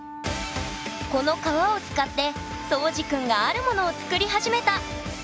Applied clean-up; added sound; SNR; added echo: none; Wind instrument, woodwind instrument; 13 dB; none.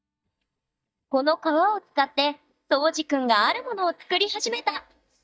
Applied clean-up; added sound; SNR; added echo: neural mask model DeepFilterNet 3.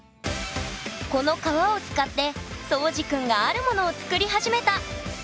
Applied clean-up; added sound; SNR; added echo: none; none; none; none.